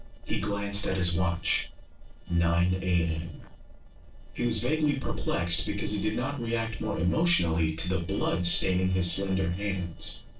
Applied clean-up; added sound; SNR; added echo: neural separator model SepFormer DNS4.